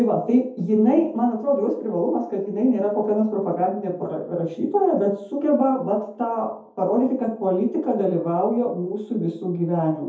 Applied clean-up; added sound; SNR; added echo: none; none; none; reverberation time 0.5 s.